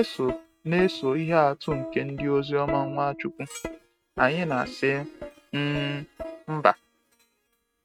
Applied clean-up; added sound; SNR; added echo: neural mask model RNNoise.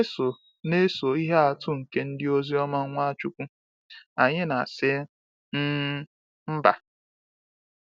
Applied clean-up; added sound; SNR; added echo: none; none; none; none.